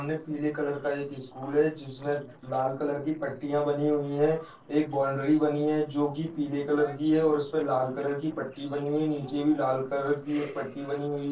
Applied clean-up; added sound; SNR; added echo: neural separator model SepFormer DNS4.